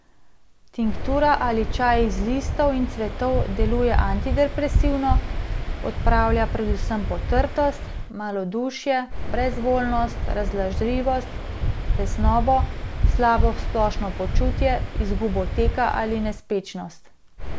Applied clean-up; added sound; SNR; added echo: none; Waves, surf; 0 dB; none.